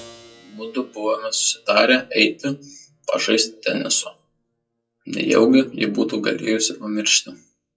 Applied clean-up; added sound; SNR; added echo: classical method WPE with log-MMSE.